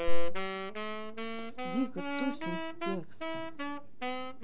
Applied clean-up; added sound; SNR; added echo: none; Wind instrument, woodwind instrument; 10 dB; none.